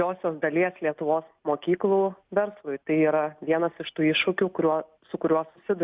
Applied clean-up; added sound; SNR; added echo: none; none; none; none.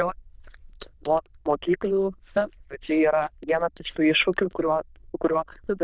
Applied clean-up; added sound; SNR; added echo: neural diffusion model UNIVERSE++.